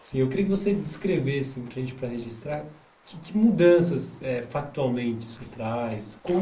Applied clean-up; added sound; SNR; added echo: neural mask model Resemble Enhance denoiser.